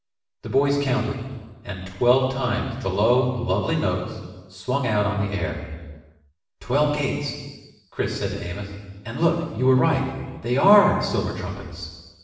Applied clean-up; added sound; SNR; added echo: none; none; none; reverberation time 1.2 s.